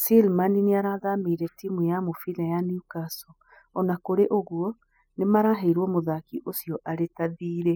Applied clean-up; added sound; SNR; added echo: classical method spectral subtraction.